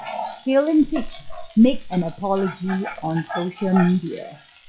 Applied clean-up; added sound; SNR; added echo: classical method log-MMSE.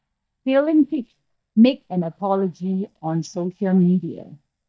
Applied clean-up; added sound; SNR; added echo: neural mask model DeepFilterNet 3.